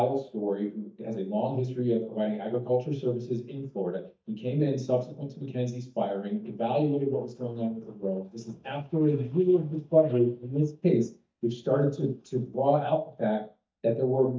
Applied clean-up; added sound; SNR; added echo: neural mask model DeepFilterNet 3.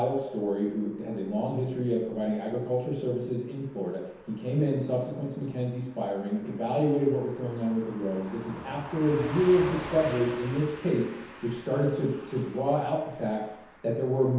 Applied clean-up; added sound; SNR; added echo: none; Car passing by / Truck; 17 dB; reverberation time 1.0 s.